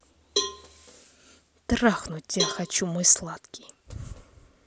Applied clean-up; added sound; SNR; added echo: none; Cowbell; 7 dB; none.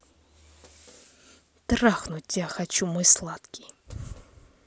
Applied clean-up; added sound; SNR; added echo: none; none; none; none.